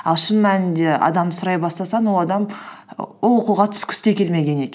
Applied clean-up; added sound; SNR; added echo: none; none; none; none.